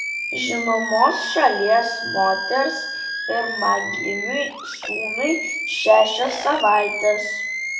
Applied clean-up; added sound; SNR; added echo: none; Animal; 5 dB; reverberation time 0.6 s.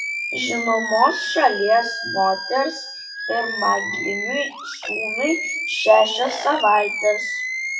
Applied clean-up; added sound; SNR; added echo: classical method WPE with log-MMSE.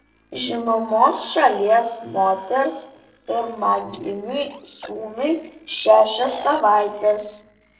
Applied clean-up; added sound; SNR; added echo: neural separator model SepFormer DNS4.